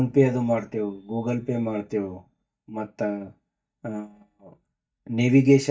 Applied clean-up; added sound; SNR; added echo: neural mask model DeepFilterNet 3.